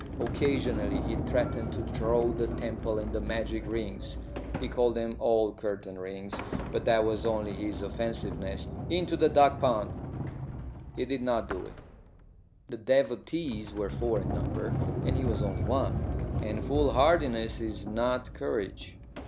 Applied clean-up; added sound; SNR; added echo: none; Sliding door; 4 dB; none.